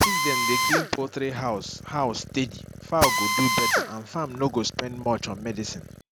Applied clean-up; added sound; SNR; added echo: none; Drill; -1 dB; none.